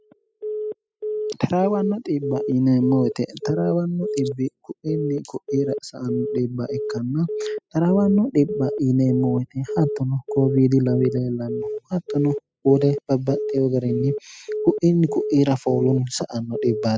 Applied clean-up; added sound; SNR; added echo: classical method spectral subtraction.